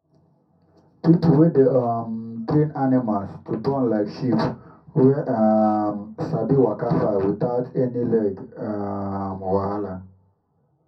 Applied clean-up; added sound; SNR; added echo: none; none; none; reverberation time 0.3 s.